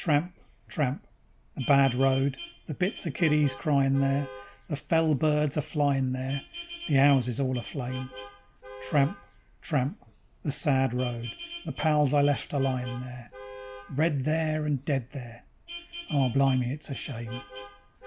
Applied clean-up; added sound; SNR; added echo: none; Vehicle horn, car horn, honking; 17 dB; none.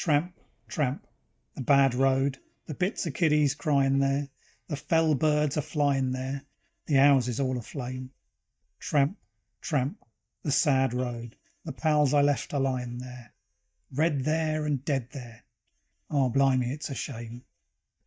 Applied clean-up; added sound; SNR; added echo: neural mask model DeepFilterNet 3.